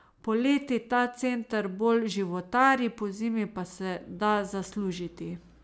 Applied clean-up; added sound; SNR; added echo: none; none; none; none.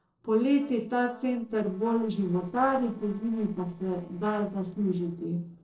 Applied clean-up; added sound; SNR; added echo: neural separator model SepFormer DNS4.